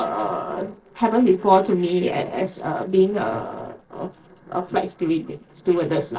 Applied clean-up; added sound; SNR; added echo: neural separator model SepFormer DNS4.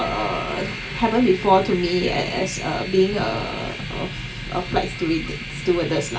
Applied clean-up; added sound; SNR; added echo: none; Train; 11 dB; reverberation time 0.2 s.